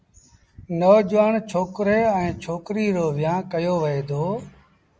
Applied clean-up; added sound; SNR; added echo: none; none; none; none.